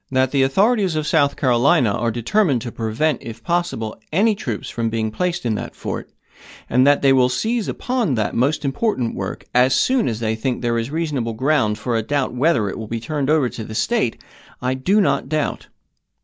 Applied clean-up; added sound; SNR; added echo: none; none; none; none.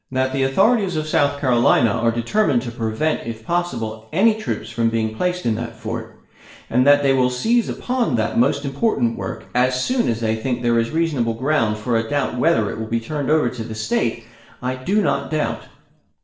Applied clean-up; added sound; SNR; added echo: none; none; none; reverberation time 0.7 s.